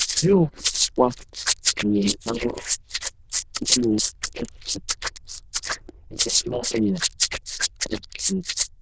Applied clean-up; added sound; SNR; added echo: neural diffusion model UNIVERSE++.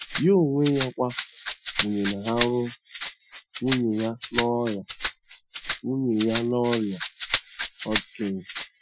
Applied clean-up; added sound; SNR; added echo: classical method Wiener filter.